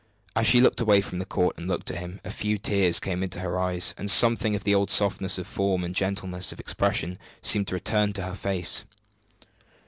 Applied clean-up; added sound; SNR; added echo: none; none; none; none.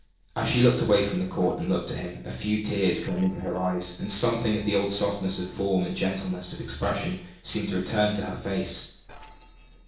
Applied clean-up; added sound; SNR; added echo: neural separator model SepFormer DNS4.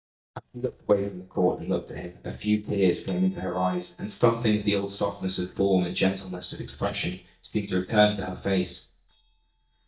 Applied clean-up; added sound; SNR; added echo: neural mask model DeepFilterNet 3.